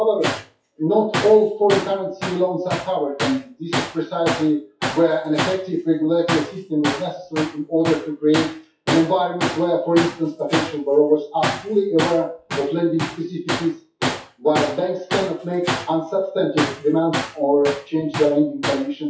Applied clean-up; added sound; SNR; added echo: classical method WPE with log-MMSE.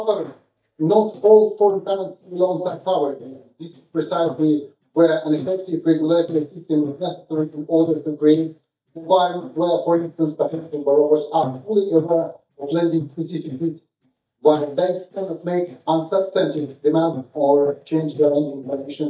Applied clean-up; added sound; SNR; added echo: neural mask model DeepFilterNet 3.